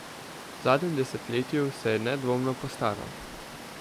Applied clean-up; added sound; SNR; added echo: none; Water; 12 dB; none.